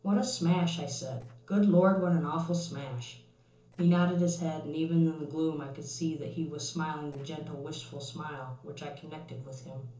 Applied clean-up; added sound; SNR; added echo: neural separator model SepFormer DNS4.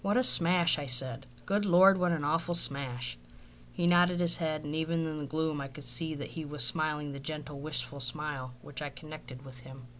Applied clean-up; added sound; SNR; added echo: none; none; none; none.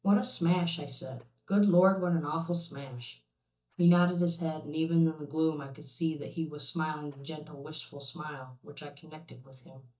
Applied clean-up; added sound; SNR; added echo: neural mask model DeepFilterNet 3.